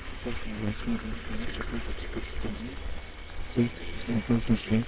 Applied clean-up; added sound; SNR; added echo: neural separator model SepFormer WHAMR!.